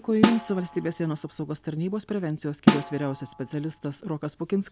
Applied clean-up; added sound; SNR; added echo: none; Snare drum; 0 dB; none.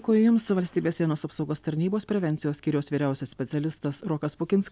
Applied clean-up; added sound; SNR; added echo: none; none; none; none.